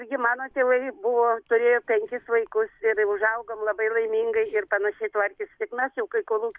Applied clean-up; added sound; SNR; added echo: none; none; none; none.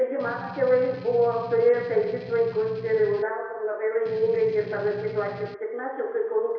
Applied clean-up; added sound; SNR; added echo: none; Strum; 16 dB; reverberation time 1.0 s.